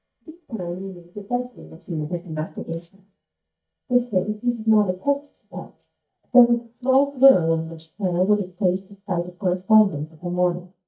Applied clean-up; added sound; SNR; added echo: neural mask model DeepFilterNet 3.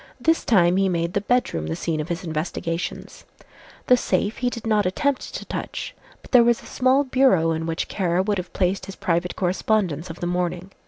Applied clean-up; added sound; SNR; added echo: none; none; none; none.